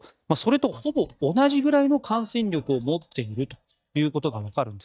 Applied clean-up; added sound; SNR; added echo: neural mask model DeepFilterNet 3.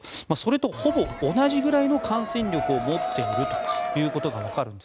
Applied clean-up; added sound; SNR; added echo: none; Crowd; 4 dB; none.